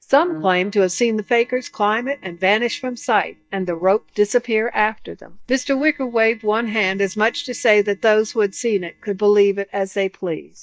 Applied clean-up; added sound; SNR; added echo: neural mask model DeepFilterNet 3.